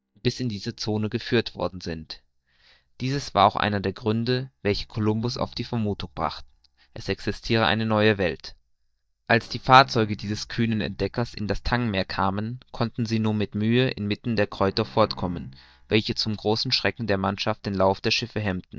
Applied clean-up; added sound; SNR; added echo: neural mask model DeepFilterNet 3.